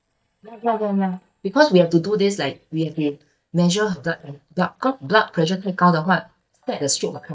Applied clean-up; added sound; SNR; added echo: neural mask model DeepFilterNet 3.